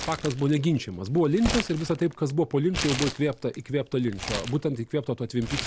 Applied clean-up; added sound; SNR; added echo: none; Crumpling, crinkling; 9 dB; none.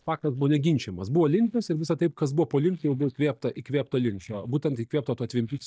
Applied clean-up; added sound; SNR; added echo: neural mask model DeepFilterNet 3.